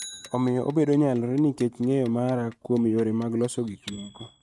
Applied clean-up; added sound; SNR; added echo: neural mask model RNNoise.